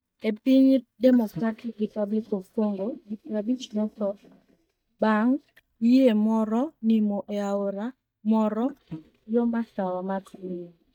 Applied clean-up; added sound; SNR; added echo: neural mask model DeepFilterNet 3.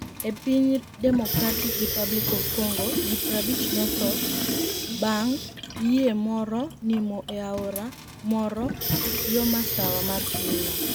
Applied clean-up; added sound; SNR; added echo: none; Sink (filling or washing) / Water tap, faucet; 1 dB; none.